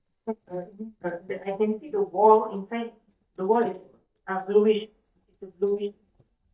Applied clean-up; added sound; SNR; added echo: neural mask model DeepFilterNet 3.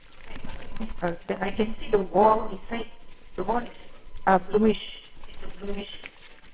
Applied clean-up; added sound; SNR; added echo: neural separator model SepFormer WHAMR!.